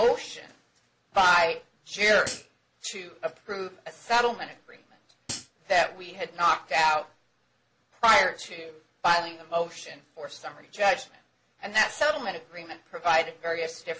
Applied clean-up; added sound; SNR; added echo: none; Hi-hat; 10 dB; none.